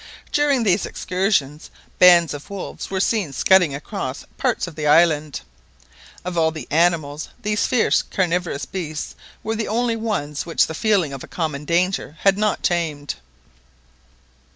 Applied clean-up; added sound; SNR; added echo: none; none; none; none.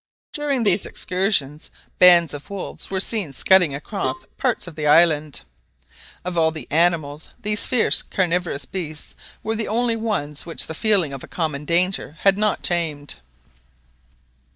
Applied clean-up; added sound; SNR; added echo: neural mask model DeepFilterNet 3.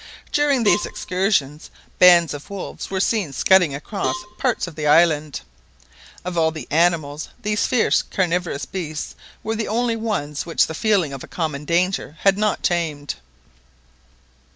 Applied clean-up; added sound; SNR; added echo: none; Cowbell; 12 dB; none.